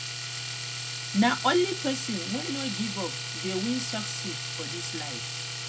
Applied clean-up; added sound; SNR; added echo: none; Domestic sounds, home sounds; 3 dB; reverberation time 0.2 s.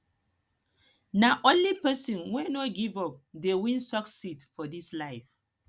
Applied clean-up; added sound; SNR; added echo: none; none; none; none.